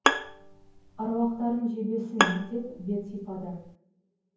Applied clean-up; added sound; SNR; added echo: none; Bowed string instrument; -1 dB; reverberation time 0.9 s.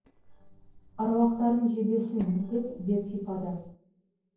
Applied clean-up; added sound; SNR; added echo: neural separator model SepFormer DNS4.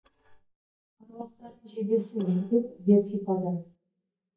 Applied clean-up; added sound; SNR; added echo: neural mask model DeepFilterNet 3.